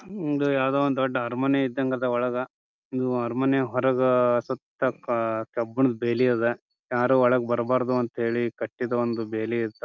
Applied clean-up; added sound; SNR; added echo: none; none; none; none.